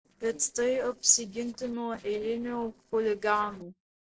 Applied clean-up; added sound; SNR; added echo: neural separator model SepFormer DNS4.